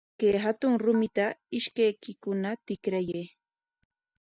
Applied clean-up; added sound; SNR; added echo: neural mask model DeepFilterNet 3.